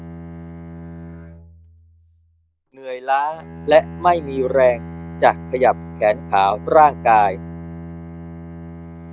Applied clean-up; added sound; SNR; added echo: none; Bowed string instrument; 14 dB; none.